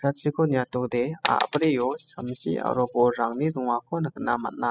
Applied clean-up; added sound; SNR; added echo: classical method spectral subtraction.